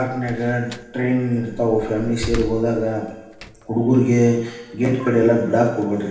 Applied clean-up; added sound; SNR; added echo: none; Slam; 16 dB; reverberation time 0.9 s.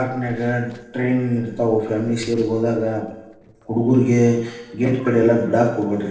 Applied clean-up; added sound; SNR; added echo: neural separator model SepFormer DNS4.